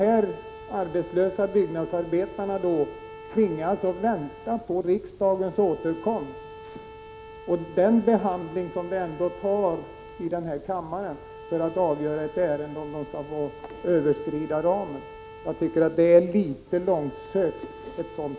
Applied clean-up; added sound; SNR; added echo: none; Bowed string instrument; 17 dB; none.